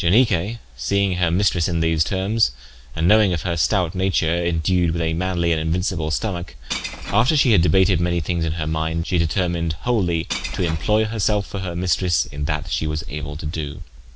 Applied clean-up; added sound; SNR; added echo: none; Shatter / Crushing; 15 dB; none.